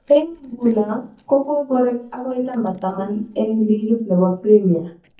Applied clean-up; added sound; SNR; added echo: neural mask model DeepFilterNet 3.